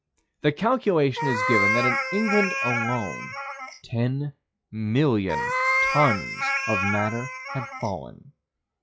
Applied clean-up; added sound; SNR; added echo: classical method log-MMSE.